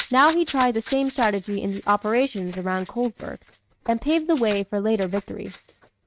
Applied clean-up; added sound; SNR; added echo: neural mask model RNNoise.